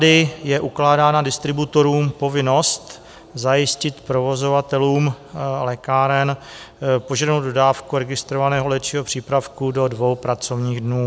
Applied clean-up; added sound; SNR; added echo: none; none; none; none.